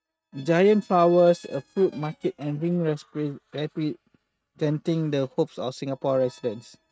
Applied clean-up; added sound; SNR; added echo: neural mask model RNNoise.